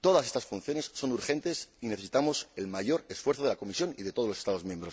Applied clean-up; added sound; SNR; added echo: none; none; none; none.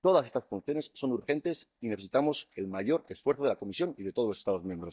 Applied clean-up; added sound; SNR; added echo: neural mask model DeepFilterNet 3.